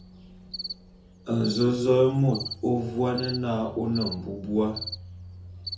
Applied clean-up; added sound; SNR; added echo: none; Cricket; 12 dB; reverberation time 0.7 s.